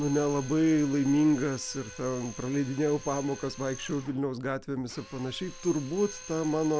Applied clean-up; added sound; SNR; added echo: none; Drill; 17 dB; none.